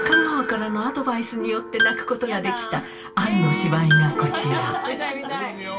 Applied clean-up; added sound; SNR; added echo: none; Piano; 5 dB; reverberation time 0.2 s.